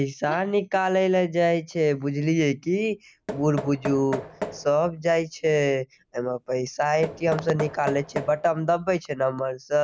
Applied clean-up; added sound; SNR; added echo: none; Knock; 13 dB; none.